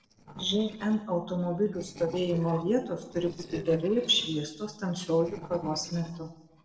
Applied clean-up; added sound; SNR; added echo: neural separator model SepFormer DNS4.